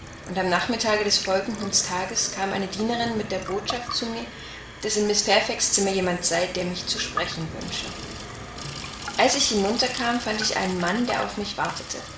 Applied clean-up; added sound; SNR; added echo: none; Sink (filling or washing) / Water tap, faucet; 11 dB; reverberation time 0.9 s.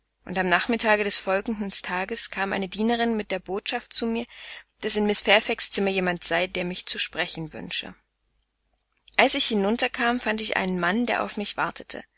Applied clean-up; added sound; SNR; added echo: none; none; none; none.